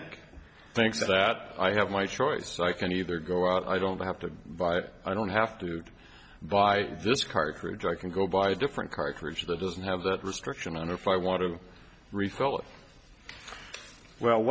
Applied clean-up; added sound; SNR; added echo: none; none; none; none.